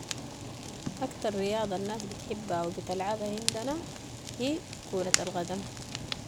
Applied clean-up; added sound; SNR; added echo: none; Fire; 3 dB; none.